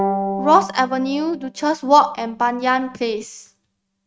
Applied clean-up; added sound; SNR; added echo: neural mask model RNNoise.